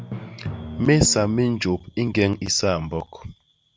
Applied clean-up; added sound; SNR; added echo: none; Drum; 15 dB; none.